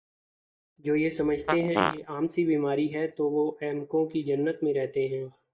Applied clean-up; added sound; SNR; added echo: neural mask model DeepFilterNet 3.